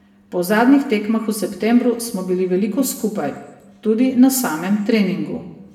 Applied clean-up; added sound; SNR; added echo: none; none; none; reverberation time 0.8 s.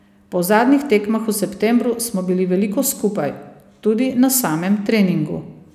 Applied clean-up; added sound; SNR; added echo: none; none; none; none.